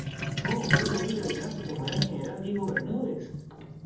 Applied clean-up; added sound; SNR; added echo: none; Sink (filling or washing); -1 dB; reverberation time 1.0 s.